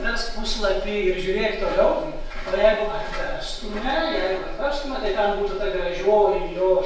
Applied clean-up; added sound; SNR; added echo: none; none; none; reverberation time 0.6 s.